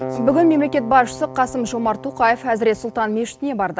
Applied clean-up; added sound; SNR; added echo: none; Keyboard (musical); 14 dB; none.